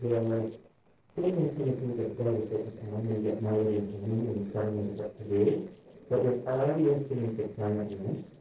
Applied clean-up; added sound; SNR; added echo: neural separator model SepFormer DNS4.